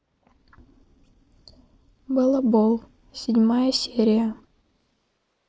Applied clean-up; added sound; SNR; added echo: neural mask model Resemble Enhance denoiser.